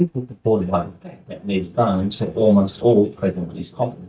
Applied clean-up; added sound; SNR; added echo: neural mask model DeepFilterNet 3.